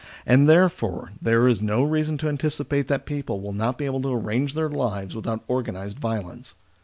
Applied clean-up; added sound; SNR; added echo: none; none; none; none.